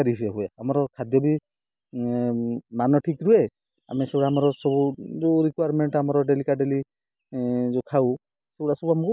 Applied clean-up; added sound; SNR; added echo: none; none; none; none.